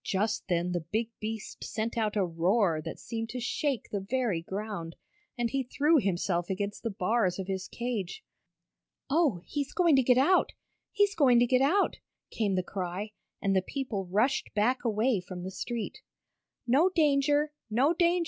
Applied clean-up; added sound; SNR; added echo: none; none; none; none.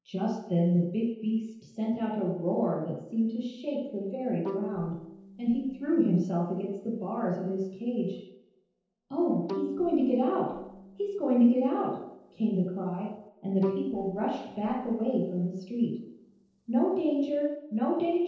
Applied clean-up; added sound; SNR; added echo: neural separator model SepFormer DNS4.